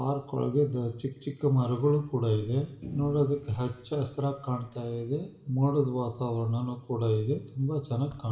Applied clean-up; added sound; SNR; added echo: none; Thump, thud; 13 dB; reverberation time 0.9 s.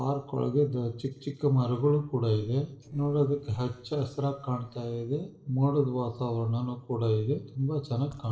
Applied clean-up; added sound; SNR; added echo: neural separator model SepFormer DNS4.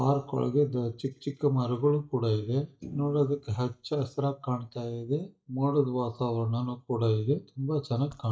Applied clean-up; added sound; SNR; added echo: neural mask model DeepFilterNet 3.